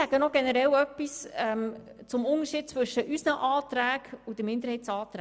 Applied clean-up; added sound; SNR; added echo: none; none; none; none.